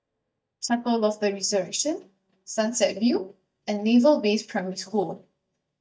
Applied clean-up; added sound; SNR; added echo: neural mask model DeepFilterNet 3.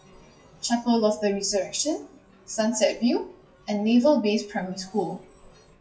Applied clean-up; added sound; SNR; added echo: classical method WPE with log-MMSE.